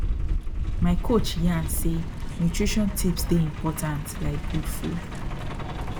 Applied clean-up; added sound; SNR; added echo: none; Truck; -1 dB; none.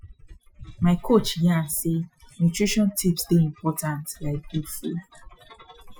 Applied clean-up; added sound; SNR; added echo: classical method Wiener filter.